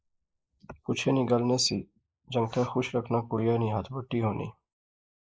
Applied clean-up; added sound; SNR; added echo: neural mask model Resemble Enhance denoiser.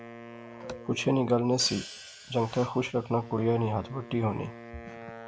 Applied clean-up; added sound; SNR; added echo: none; Wind instrument, woodwind instrument + Hi-hat; 16 dB; none.